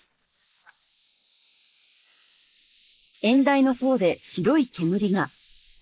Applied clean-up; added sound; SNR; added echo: neural mask model Resemble Enhance denoiser.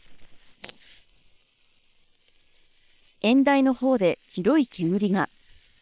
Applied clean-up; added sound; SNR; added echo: neural separator model SepFormer WHAM!.